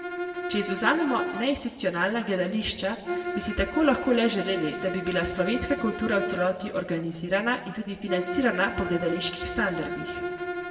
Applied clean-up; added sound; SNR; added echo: none; Bowed string instrument; 7 dB; reverberation time 1.4 s.